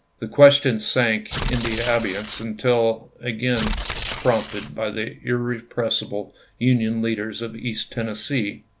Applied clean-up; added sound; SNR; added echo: none; Tearing; 7 dB; none.